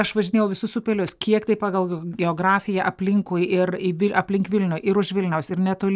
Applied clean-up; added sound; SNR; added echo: none; none; none; none.